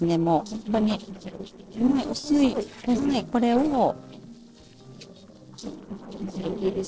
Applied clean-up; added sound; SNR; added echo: neural separator model SepFormer DNS4.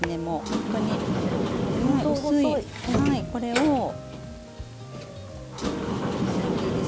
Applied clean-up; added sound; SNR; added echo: none; Sliding door; 2 dB; none.